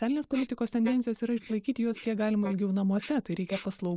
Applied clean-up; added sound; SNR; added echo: neural mask model Resemble Enhance denoiser.